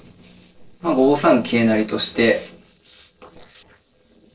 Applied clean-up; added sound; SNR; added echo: neural separator model SepFormer DNS4.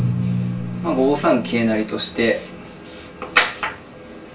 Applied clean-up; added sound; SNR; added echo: none; Drum; 6 dB; reverberation time 0.3 s.